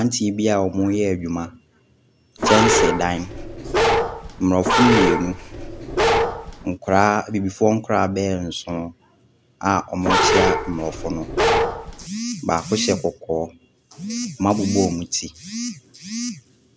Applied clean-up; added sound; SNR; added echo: none; Bark; -2 dB; none.